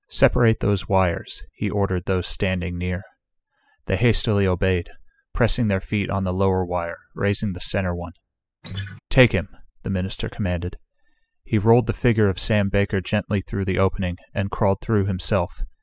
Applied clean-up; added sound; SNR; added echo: classical method spectral subtraction.